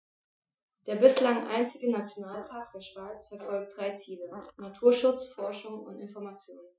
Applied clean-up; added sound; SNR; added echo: classical method Wiener filter.